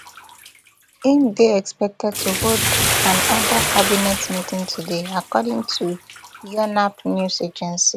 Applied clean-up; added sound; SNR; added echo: none; Bathtub (filling or washing); 3 dB; none.